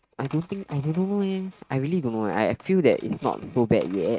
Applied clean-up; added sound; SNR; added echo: neural mask model RNNoise.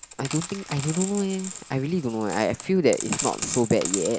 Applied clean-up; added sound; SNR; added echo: none; Coin (dropping); 8 dB; none.